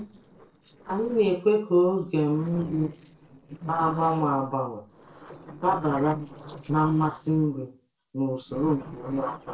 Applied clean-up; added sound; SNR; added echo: neural separator model SepFormer DNS4.